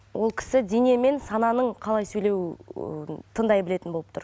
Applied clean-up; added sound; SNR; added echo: none; none; none; none.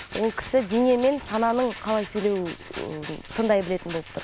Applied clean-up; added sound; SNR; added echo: none; Rattle; 14 dB; none.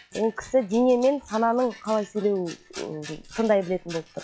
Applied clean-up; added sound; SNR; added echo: classical method log-MMSE.